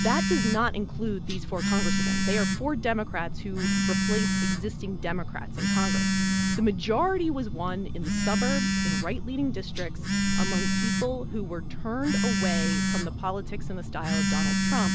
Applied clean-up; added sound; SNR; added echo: none; Telephone; -4 dB; none.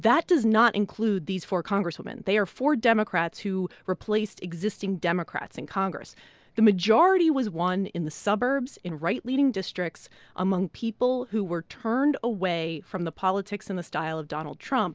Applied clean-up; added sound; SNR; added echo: none; none; none; none.